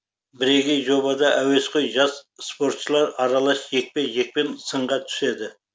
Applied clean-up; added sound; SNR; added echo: none; none; none; none.